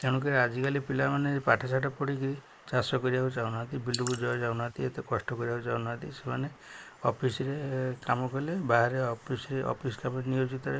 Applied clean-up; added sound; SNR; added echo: neural mask model Resemble Enhance denoiser.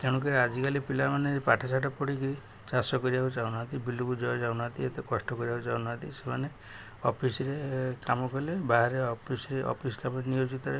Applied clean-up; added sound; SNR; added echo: none; none; none; none.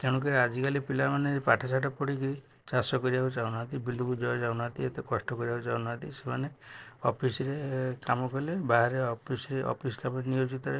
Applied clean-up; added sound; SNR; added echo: neural separator model SepFormer DNS4.